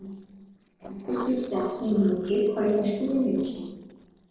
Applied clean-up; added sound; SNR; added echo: neural separator model SepFormer DNS4.